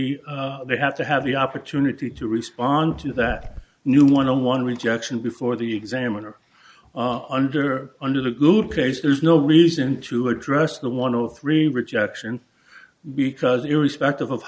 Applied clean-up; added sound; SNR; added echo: neural mask model Resemble Enhance denoiser.